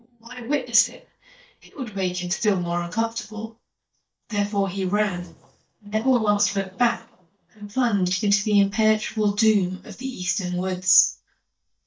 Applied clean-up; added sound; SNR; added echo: neural mask model DeepFilterNet 3.